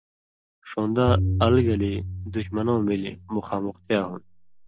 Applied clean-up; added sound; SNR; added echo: none; Tabla; 4 dB; none.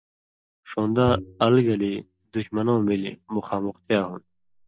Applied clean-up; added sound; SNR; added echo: neural mask model DeepFilterNet 3.